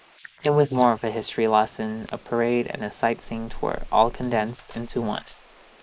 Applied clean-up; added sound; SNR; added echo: neural mask model Resemble Enhance denoiser.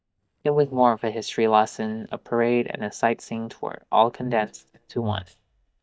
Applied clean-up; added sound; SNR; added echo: neural mask model DeepFilterNet 3.